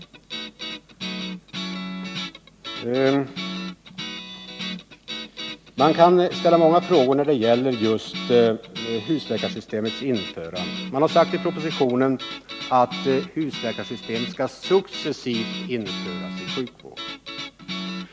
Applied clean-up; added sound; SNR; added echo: none; Guitar; 10 dB; none.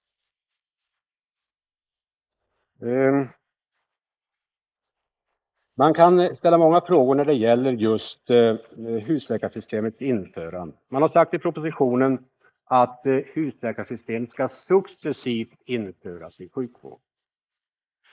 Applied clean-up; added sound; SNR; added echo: neural mask model Resemble Enhance denoiser.